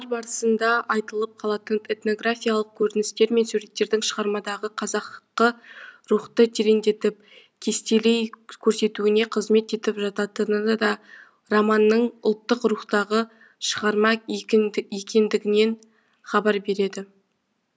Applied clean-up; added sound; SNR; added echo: none; none; none; none.